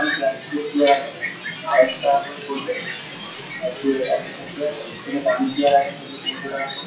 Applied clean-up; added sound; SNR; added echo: classical method WPE with log-MMSE.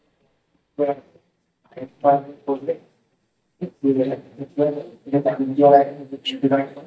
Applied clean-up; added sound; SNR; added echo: neural mask model DeepFilterNet 3.